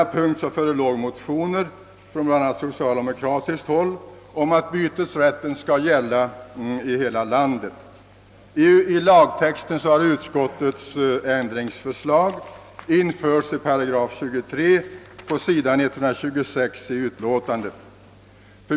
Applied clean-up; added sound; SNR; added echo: none; none; none; none.